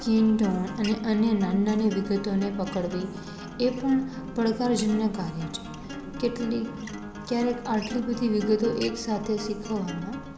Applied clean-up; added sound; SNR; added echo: none; Acoustic guitar; 12 dB; none.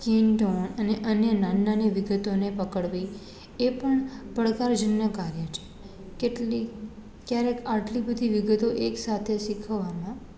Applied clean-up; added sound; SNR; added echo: none; none; none; none.